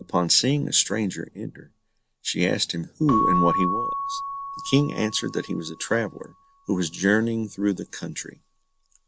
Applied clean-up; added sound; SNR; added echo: none; Keyboard (musical) / Bell; 7 dB; none.